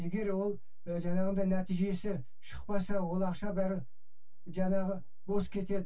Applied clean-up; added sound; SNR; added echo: none; none; none; reverberation time 0.1 s.